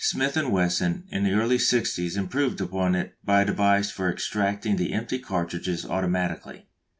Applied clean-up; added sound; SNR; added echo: none; none; none; none.